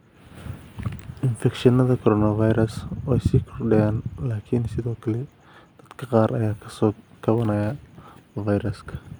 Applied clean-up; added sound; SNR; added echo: none; none; none; none.